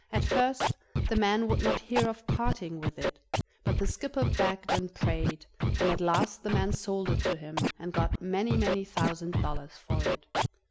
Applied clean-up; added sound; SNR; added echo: none; Scratching (performance technique); -2 dB; none.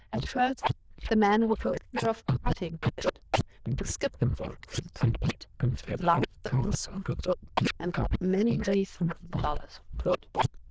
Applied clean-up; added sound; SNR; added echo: neural diffusion model UNIVERSE++.